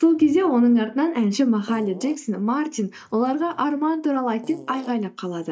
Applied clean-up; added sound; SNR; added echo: neural mask model DeepFilterNet 3.